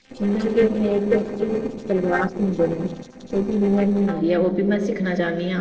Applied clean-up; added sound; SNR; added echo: neural separator model SepFormer DNS4.